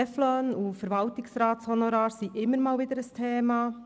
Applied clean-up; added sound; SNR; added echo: none; none; none; none.